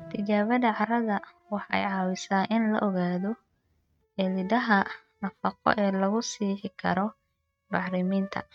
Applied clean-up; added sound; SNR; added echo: neural mask model RNNoise.